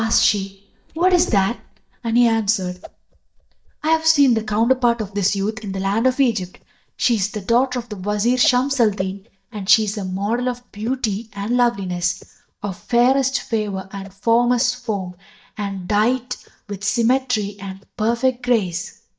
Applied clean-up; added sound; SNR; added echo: neural mask model DeepFilterNet 3.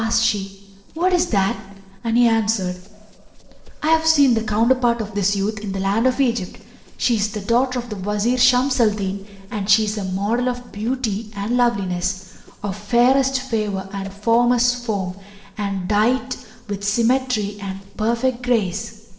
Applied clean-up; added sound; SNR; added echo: neural separator model SepFormer DNS4.